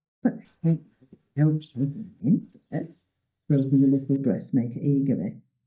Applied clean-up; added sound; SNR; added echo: neural mask model DeepFilterNet 3.